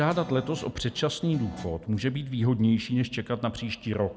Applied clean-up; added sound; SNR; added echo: none; Guitar; 17 dB; none.